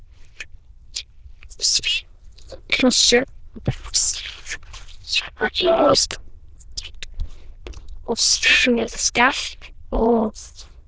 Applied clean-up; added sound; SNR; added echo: neural diffusion model UNIVERSE++.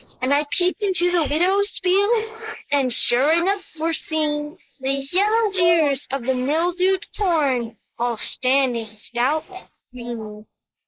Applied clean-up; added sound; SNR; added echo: neural mask model Resemble Enhance denoiser.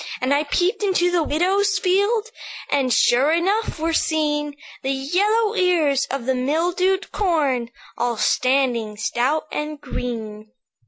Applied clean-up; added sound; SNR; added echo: none; none; none; none.